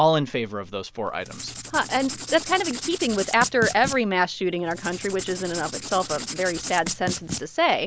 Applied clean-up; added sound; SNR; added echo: none; Writing; 9 dB; none.